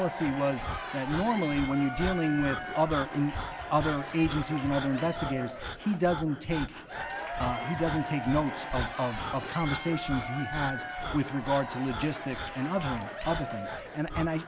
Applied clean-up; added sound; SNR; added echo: none; Applause / Crowd / Cheering + Breathing; 6 dB; none.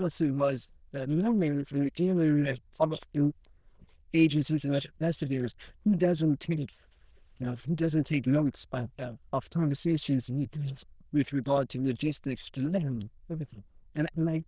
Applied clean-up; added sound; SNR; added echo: neural diffusion model UNIVERSE++.